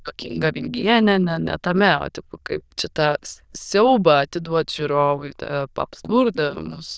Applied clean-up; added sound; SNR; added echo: neural diffusion model UNIVERSE++.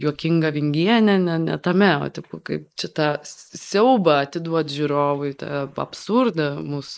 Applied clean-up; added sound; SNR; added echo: neural mask model Resemble Enhance denoiser.